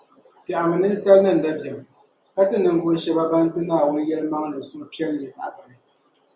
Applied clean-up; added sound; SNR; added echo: none; none; none; none.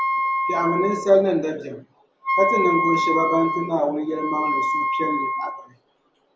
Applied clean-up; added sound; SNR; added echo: none; Wind instrument, woodwind instrument; 1 dB; none.